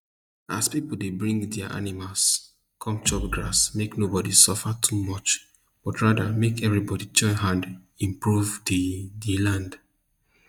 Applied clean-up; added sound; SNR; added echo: neural mask model DeepFilterNet 3.